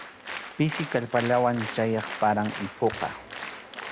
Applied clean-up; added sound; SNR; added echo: none; Applause; 10 dB; none.